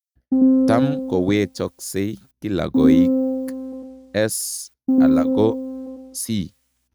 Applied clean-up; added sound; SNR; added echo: neural mask model RNNoise.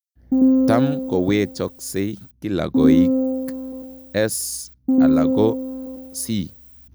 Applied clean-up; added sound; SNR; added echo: none; Piano; -4 dB; none.